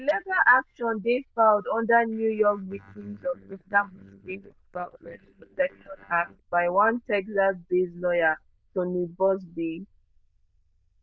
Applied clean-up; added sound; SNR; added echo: neural diffusion model UNIVERSE++.